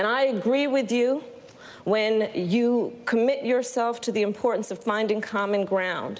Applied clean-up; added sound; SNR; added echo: none; none; none; none.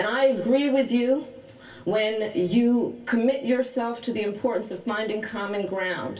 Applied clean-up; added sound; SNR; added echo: none; none; none; reverberation time 0.2 s.